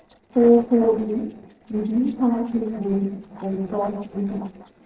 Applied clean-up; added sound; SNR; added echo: neural separator model SepFormer DNS4.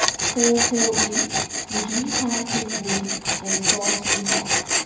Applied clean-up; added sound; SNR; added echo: none; Tools; -4 dB; reverberation time 1.1 s.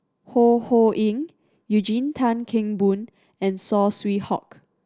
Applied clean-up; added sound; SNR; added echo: none; none; none; none.